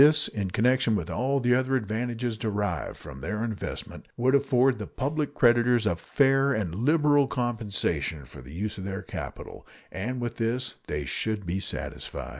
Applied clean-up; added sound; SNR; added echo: none; none; none; none.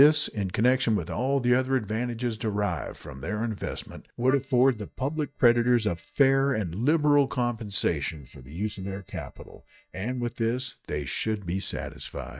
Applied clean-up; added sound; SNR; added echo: neural mask model DeepFilterNet 3.